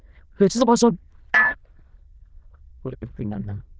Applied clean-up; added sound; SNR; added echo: neural diffusion model UNIVERSE++.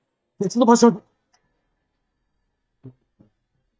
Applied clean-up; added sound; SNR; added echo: neural mask model DeepFilterNet 3.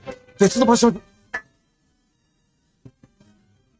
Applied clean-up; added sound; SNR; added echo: neural mask model RNNoise.